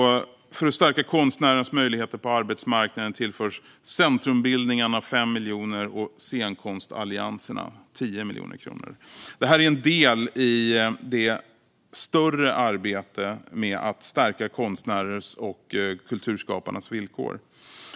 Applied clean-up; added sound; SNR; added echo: none; none; none; none.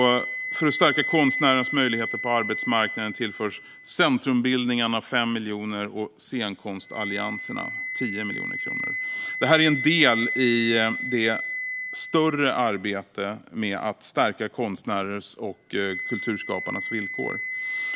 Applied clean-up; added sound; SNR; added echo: none; Wind instrument, woodwind instrument; 7 dB; none.